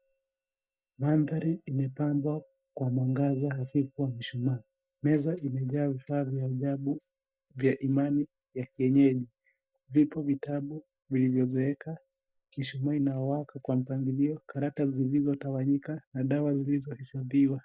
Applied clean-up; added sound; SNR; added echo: neural mask model DeepFilterNet 3.